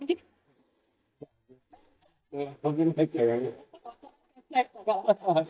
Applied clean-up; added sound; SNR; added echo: neural mask model DeepFilterNet 3.